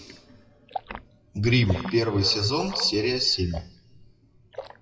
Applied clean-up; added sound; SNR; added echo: classical method WPE with log-MMSE.